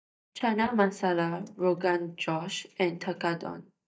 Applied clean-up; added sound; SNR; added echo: neural mask model DeepFilterNet 3.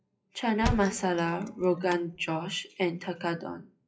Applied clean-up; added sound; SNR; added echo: classical method WPE with log-MMSE.